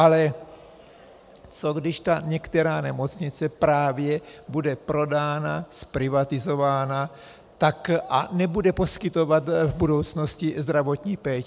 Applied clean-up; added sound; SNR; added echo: none; none; none; none.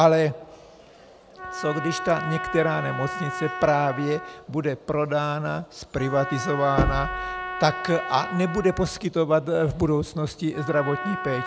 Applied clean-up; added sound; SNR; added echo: none; Trumpet + Knock; 8 dB; none.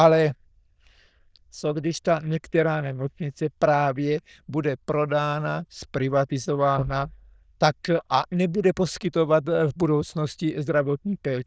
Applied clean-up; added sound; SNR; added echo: neural diffusion model UNIVERSE++.